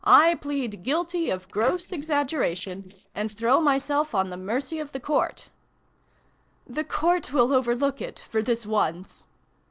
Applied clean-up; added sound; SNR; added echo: neural separator model SepFormer DNS4.